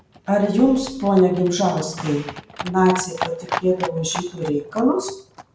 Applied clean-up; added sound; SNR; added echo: none; Livestock, farm animals, working animals; 12 dB; none.